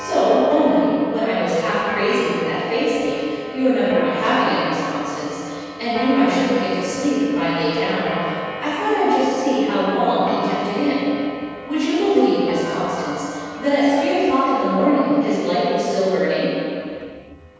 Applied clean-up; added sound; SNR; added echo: none; Clock; 14 dB; reverberation time 2.1 s.